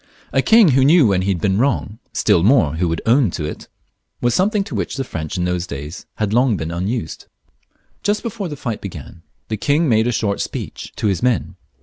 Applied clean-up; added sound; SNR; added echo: none; none; none; none.